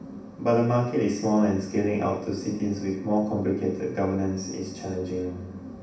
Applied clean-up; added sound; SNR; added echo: none; none; none; reverberation time 0.6 s.